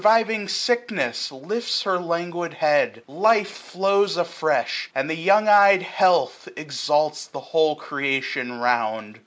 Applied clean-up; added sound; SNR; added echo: none; none; none; none.